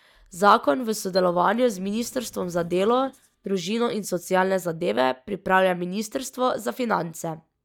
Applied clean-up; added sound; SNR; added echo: neural mask model DeepFilterNet 3.